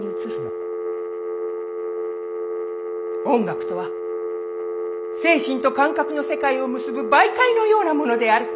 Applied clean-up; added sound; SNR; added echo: none; Telephone; 4 dB; none.